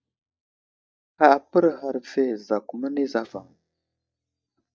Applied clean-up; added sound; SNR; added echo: neural mask model DeepFilterNet 3.